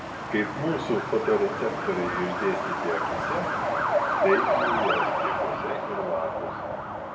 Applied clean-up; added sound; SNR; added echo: none; Truck; -2 dB; reverberation time 1.8 s.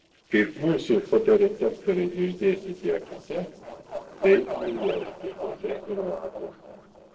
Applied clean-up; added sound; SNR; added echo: neural separator model SepFormer DNS4.